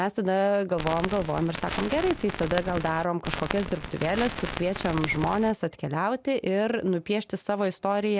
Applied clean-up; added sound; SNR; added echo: none; Crackle; 8 dB; none.